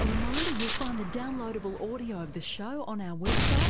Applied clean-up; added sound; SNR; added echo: none; Gunshot, gunfire; -4 dB; none.